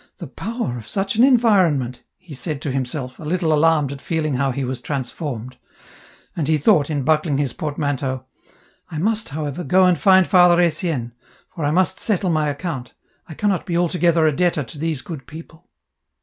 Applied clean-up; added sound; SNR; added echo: none; none; none; none.